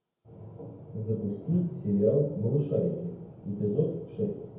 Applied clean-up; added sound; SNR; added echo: none; none; none; reverberation time 0.9 s.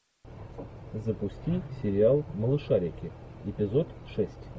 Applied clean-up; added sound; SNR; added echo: none; none; none; none.